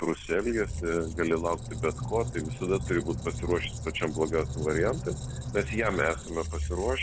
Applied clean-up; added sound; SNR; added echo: none; Squeak; 5 dB; none.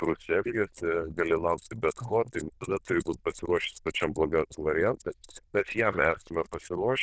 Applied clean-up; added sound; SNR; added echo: neural diffusion model UNIVERSE++.